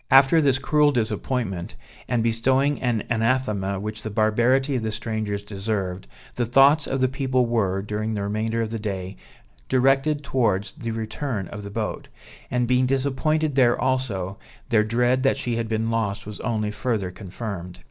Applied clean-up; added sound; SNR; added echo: none; none; none; none.